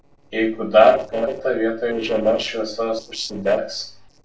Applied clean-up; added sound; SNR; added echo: neural separator model SepFormer DNS4.